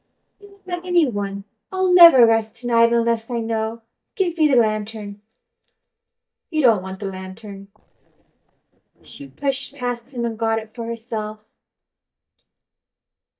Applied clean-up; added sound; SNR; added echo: neural mask model DeepFilterNet 3.